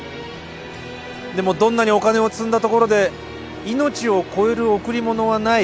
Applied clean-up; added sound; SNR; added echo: none; none; none; none.